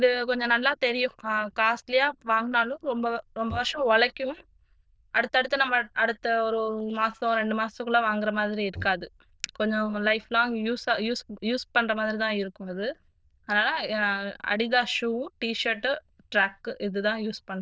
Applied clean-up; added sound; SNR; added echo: neural diffusion model UNIVERSE++.